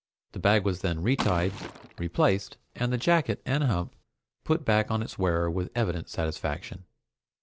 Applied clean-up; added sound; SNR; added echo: none; Liquid; 14 dB; none.